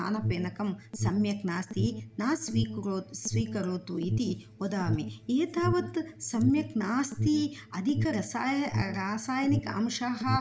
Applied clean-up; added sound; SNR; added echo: none; Alarm; 4 dB; none.